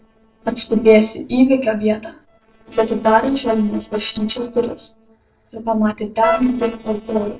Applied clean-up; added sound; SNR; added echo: neural separator model SepFormer DNS4.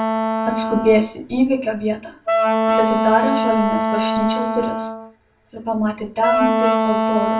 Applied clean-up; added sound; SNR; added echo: none; Wind instrument, woodwind instrument; -1 dB; reverberation time 0.3 s.